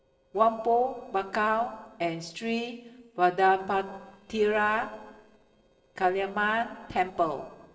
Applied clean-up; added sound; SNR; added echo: neural separator model SepFormer DNS4.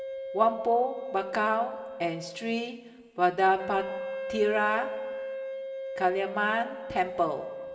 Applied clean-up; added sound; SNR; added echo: none; Wind instrument, woodwind instrument; 8 dB; reverberation time 1.6 s.